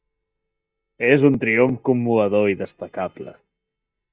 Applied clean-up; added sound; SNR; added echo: neural mask model DeepFilterNet 3.